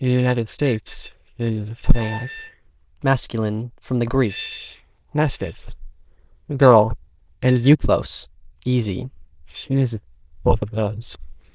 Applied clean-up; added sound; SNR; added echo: neural diffusion model UNIVERSE++.